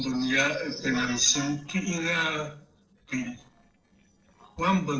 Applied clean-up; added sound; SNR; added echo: neural separator model SepFormer DNS4.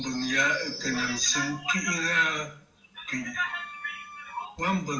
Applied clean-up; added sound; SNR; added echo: none; Bowed string instrument; 14 dB; reverberation time 0.4 s.